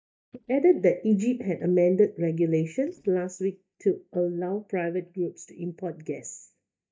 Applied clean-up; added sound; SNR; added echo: neural mask model DeepFilterNet 3.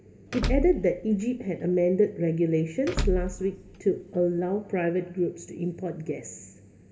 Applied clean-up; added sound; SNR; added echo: none; Door / Car; 5 dB; reverberation time 2.8 s.